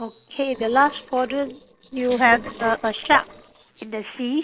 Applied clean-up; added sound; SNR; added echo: neural separator model SepFormer DNS4.